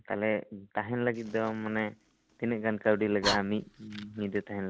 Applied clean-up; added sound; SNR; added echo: none; Fire; 11 dB; none.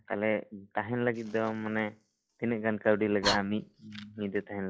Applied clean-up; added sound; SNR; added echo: classical method log-MMSE.